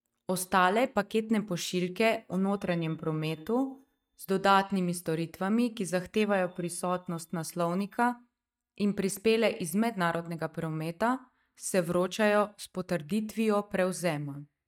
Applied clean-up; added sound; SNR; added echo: neural mask model DeepFilterNet 3.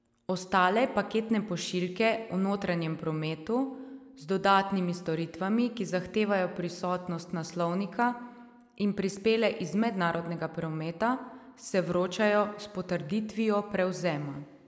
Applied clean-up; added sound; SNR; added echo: none; none; none; none.